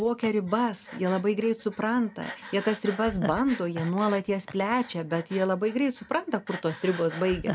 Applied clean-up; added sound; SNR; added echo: none; Breathing; 13 dB; none.